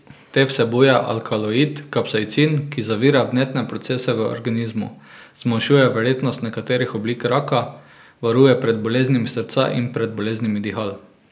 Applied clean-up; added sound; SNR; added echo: none; none; none; none.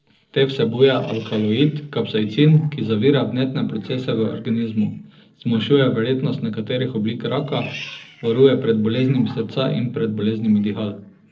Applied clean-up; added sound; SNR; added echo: neural separator model SepFormer DNS4.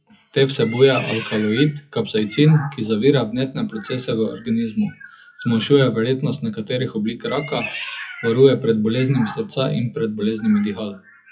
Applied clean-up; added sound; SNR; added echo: classical method WPE with log-MMSE.